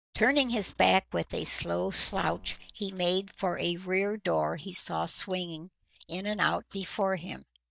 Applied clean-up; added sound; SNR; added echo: neural mask model DeepFilterNet 3.